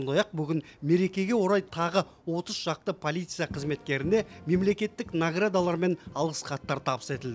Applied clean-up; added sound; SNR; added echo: none; none; none; none.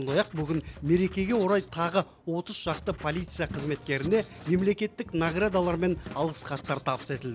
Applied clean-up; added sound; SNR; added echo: none; Drum kit + Writing; 15 dB; none.